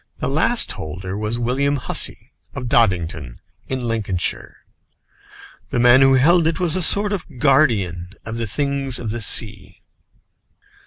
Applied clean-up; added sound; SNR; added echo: none; none; none; none.